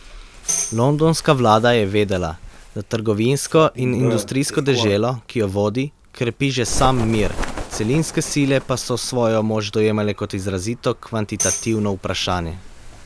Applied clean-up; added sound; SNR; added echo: none; Bird + Tambourine; 10 dB; none.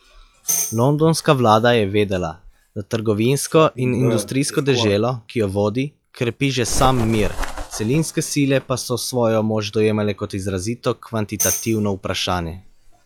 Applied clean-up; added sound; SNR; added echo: classical method log-MMSE.